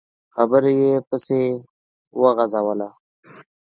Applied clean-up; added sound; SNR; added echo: none; none; none; none.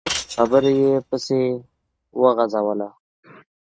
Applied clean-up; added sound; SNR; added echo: neural mask model RNNoise.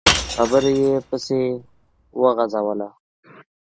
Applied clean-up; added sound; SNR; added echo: none; Shatter / Crushing; 5 dB; none.